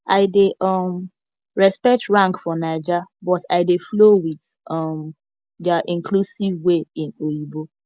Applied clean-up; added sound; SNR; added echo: none; none; none; none.